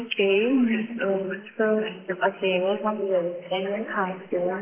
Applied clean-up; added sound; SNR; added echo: neural mask model Resemble Enhance denoiser.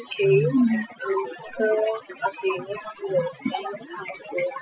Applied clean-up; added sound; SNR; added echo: classical method Wiener filter.